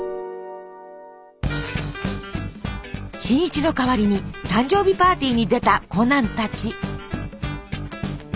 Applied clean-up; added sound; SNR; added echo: none; none; none; none.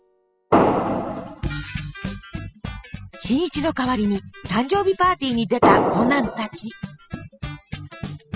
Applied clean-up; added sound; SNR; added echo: classical method spectral subtraction.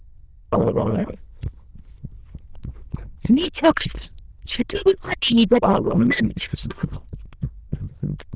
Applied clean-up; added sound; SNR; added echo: neural diffusion model UNIVERSE++.